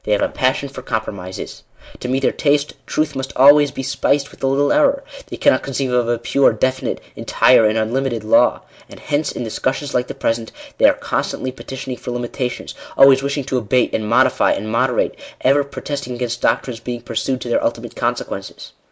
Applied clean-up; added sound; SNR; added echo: neural mask model Resemble Enhance denoiser.